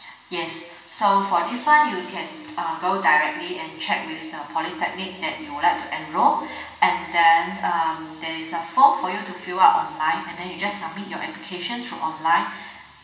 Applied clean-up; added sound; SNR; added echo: none; none; none; reverberation time 1.1 s.